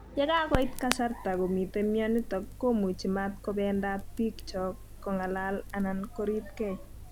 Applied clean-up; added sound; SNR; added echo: none; Crackle; 9 dB; none.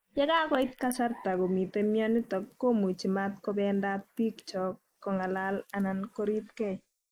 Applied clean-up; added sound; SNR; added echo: neural mask model Resemble Enhance denoiser.